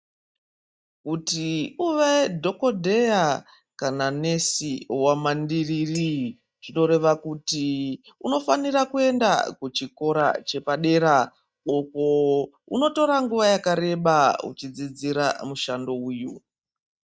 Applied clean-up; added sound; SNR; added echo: neural mask model DeepFilterNet 3.